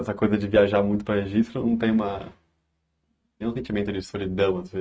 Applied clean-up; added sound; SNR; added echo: neural mask model RNNoise.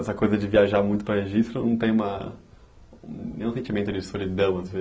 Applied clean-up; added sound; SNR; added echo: none; none; none; none.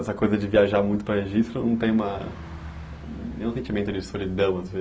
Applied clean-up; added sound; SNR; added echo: none; Bus; 17 dB; none.